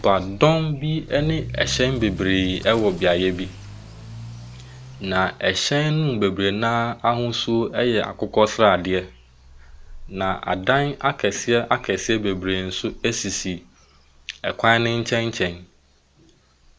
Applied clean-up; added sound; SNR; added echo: none; Accelerating, revving, vroom / Motor vehicle (road); 17 dB; none.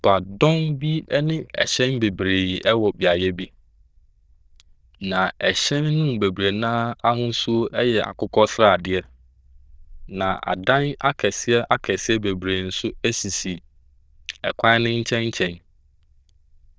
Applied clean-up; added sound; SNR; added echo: neural diffusion model UNIVERSE++.